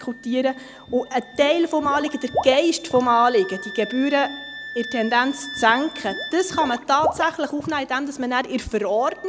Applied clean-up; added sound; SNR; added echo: none; Wind instrument, woodwind instrument + Water / Liquid; 11 dB; none.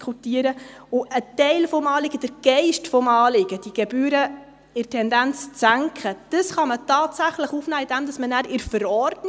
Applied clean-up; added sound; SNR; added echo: none; none; none; none.